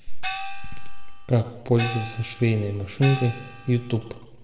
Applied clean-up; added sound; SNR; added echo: none; Gong; 12 dB; reverberation time 2.4 s.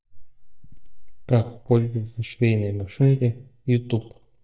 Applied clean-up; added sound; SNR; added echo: neural mask model DeepFilterNet 3.